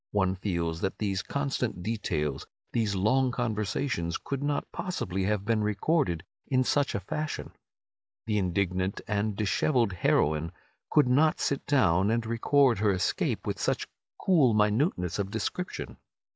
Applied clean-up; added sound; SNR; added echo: none; none; none; none.